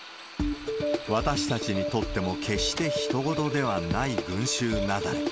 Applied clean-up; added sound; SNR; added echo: none; Slam + Drill; 14 dB; none.